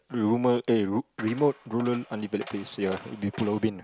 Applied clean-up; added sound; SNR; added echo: none; Coin (dropping); 17 dB; none.